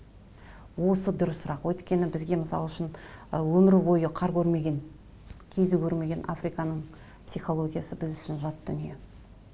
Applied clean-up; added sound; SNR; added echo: none; none; none; none.